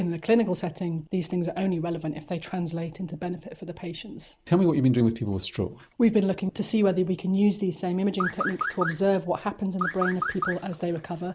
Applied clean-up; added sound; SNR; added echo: none; Car; 5 dB; none.